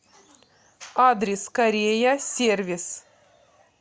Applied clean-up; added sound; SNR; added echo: none; none; none; none.